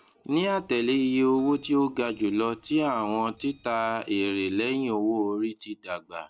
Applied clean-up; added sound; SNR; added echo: neural separator model SepFormer DNS4.